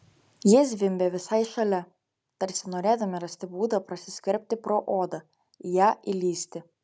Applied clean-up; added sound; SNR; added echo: none; none; none; none.